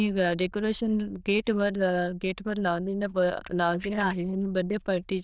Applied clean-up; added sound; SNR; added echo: neural diffusion model UNIVERSE++.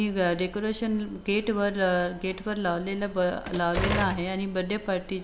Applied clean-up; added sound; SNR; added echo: none; Door; 5 dB; none.